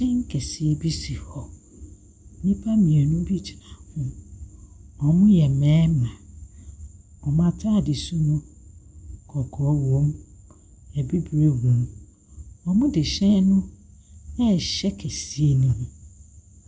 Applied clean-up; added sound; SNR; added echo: none; none; none; none.